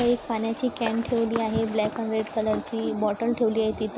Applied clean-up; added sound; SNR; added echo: none; Run + Shatter; 16 dB; none.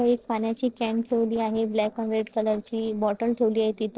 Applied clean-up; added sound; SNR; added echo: neural separator model SepFormer DNS4.